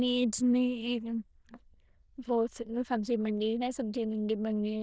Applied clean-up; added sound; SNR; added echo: neural diffusion model UNIVERSE++.